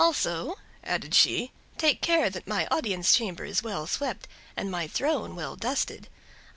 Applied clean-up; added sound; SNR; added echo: none; none; none; none.